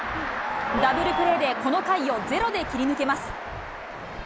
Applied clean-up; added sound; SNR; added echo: none; Breathing; 18 dB; none.